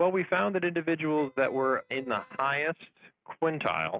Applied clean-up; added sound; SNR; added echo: neural mask model RNNoise.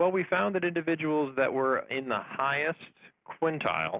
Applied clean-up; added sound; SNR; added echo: none; none; none; none.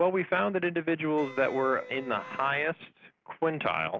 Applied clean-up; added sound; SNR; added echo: none; Wind instrument, woodwind instrument; 16 dB; none.